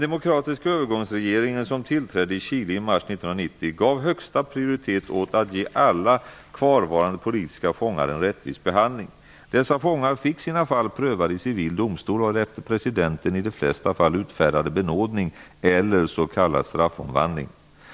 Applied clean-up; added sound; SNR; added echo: none; none; none; none.